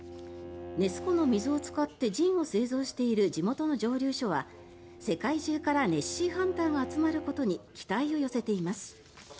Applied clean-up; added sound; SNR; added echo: none; Bowed string instrument; 14 dB; none.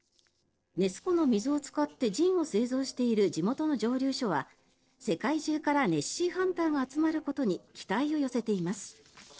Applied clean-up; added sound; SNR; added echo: neural separator model SepFormer DNS4.